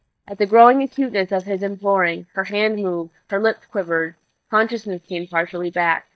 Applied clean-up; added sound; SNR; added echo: neural mask model DeepFilterNet 3.